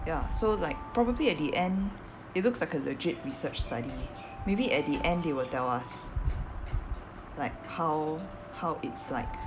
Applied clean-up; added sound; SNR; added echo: none; Alarm; 17 dB; none.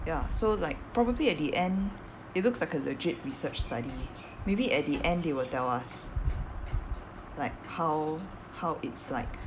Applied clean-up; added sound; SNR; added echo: none; none; none; none.